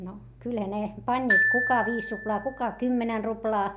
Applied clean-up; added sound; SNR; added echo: none; Glockenspiel; -1 dB; none.